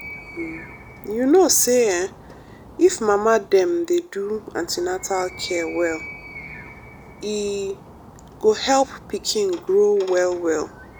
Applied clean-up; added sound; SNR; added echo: none; Animal; 19 dB; none.